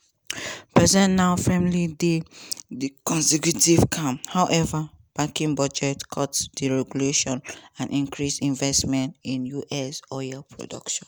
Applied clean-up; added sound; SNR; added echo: none; none; none; none.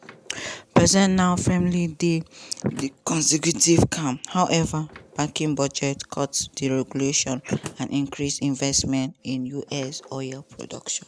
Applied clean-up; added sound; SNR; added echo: none; Slam; 17 dB; none.